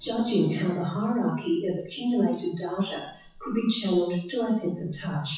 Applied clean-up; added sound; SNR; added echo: classical method WPE with log-MMSE.